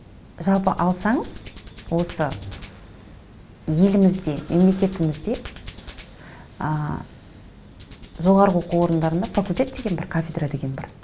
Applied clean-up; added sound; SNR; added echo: none; Hands; 20 dB; none.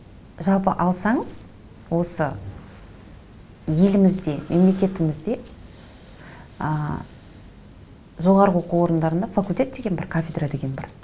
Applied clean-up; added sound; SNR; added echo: none; none; none; none.